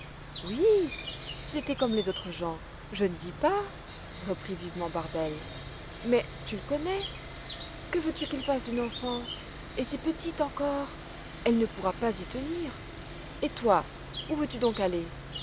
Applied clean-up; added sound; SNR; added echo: none; Bird + Sawing; 10 dB; none.